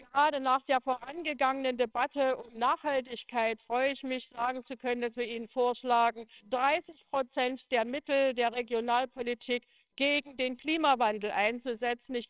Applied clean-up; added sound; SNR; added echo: neural separator model SepFormer WHAMR!.